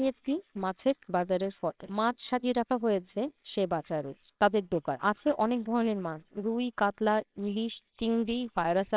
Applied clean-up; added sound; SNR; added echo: neural separator model SepFormer WHAMR!.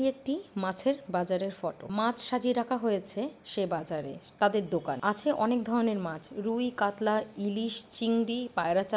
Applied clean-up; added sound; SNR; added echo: none; none; none; none.